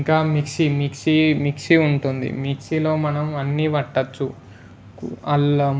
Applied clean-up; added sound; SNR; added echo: none; none; none; none.